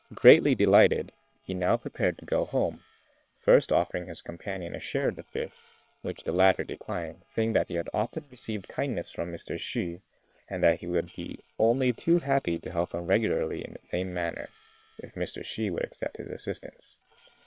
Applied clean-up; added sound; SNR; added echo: neural separator model SepFormer WHAM!.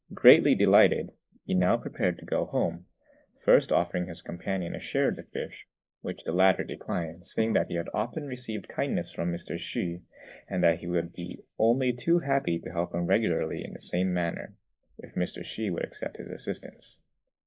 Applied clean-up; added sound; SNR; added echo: neural mask model Resemble Enhance denoiser.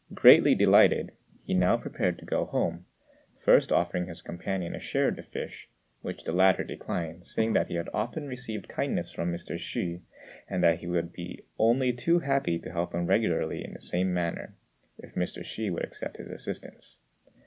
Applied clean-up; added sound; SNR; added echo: none; none; none; none.